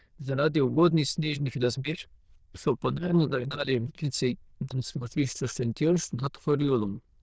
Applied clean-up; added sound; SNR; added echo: neural diffusion model UNIVERSE++.